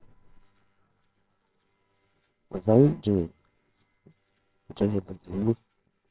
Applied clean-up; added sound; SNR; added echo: neural separator model SepFormer WHAMR!.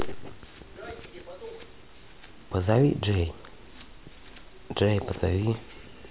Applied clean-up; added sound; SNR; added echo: none; none; none; none.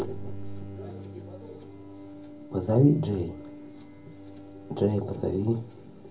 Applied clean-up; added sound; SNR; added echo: none; Bowed string instrument; 15 dB; reverberation time 0.4 s.